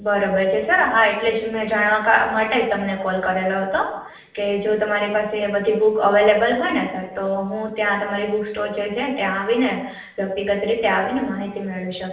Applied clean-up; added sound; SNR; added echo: none; none; none; reverberation time 0.7 s.